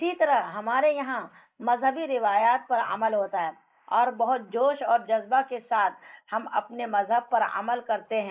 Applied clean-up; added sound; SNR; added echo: neural mask model Resemble Enhance denoiser.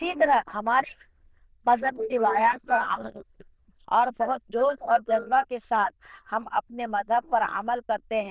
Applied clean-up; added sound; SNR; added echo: neural diffusion model UNIVERSE++.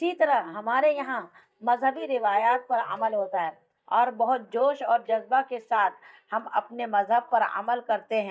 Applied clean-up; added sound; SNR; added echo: neural mask model DeepFilterNet 3.